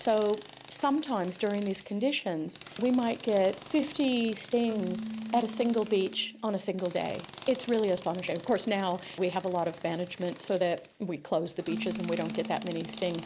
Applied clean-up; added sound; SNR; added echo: none; Keyboard (musical) + Tools; 11 dB; none.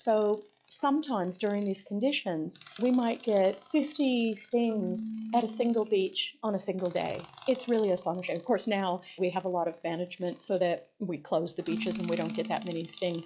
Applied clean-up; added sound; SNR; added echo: classical method log-MMSE.